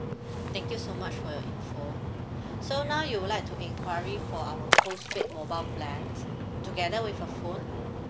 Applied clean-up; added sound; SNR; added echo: none; Splash, splatter; -3 dB; none.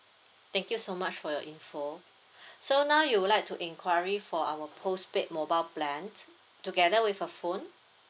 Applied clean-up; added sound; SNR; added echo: none; none; none; none.